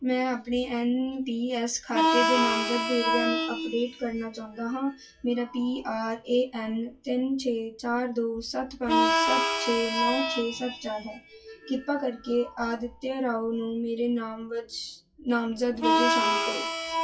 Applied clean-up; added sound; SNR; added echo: classical method WPE with log-MMSE.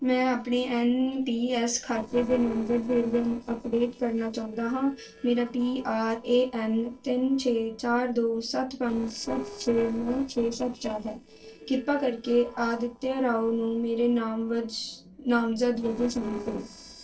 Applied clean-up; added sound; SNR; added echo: neural separator model SepFormer DNS4.